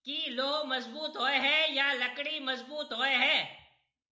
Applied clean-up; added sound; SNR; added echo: none; none; none; none.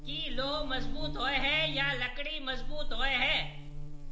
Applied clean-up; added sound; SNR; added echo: none; Buzz; 1 dB; none.